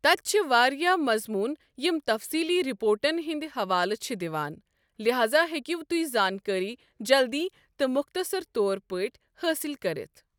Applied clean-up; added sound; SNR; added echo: none; none; none; none.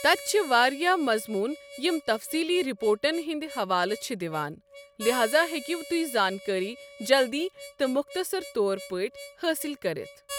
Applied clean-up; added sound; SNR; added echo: none; Harmonica; 16 dB; none.